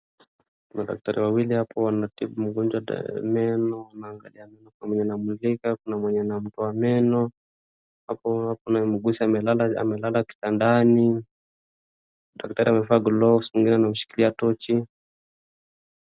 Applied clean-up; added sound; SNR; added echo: none; none; none; none.